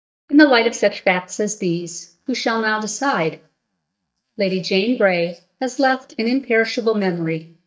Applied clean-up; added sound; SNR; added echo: neural mask model DeepFilterNet 3.